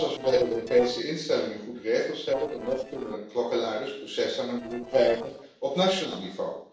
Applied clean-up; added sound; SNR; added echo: neural separator model SepFormer DNS4.